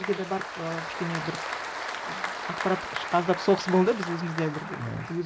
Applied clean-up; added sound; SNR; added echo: none; Applause; 6 dB; none.